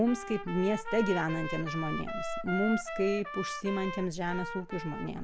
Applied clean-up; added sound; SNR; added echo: none; Trumpet; 7 dB; none.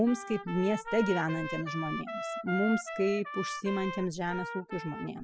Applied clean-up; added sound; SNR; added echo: classical method spectral subtraction.